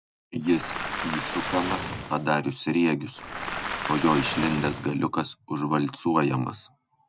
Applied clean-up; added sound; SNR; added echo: none; Waves, surf; 6 dB; none.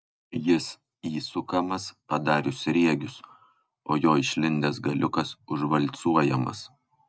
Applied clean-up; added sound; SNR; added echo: none; none; none; none.